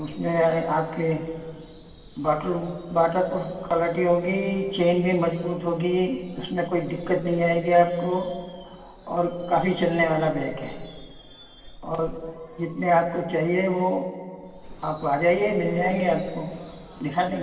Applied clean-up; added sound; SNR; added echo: none; Screech / Subway, metro, underground; 19 dB; reverberation time 2.1 s.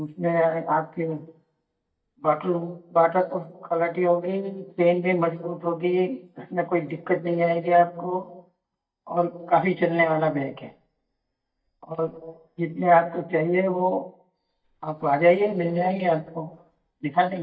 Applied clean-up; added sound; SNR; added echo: neural mask model DeepFilterNet 3.